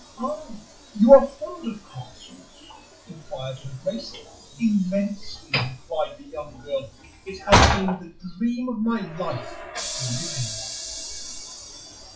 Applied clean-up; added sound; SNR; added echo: classical method WPE with log-MMSE.